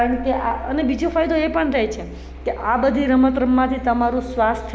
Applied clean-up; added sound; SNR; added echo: none; Mechanical fan; 14 dB; none.